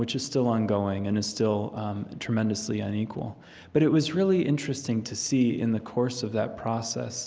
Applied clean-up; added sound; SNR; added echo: none; none; none; none.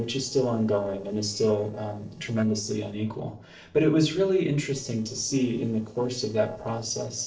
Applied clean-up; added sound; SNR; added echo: neural separator model SepFormer DNS4.